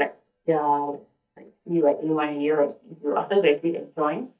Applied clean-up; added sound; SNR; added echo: neural mask model DeepFilterNet 3.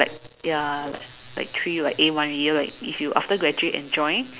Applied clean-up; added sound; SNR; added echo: none; none; none; none.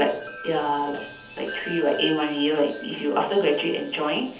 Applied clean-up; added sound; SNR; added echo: none; Wind chime; 15 dB; reverberation time 0.7 s.